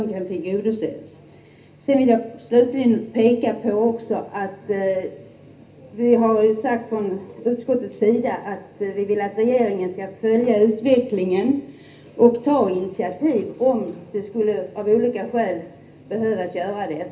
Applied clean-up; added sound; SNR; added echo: none; none; none; reverberation time 0.3 s.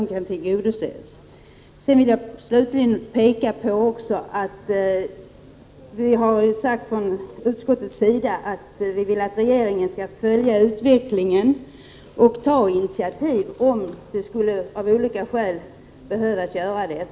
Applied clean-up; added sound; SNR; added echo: none; none; none; none.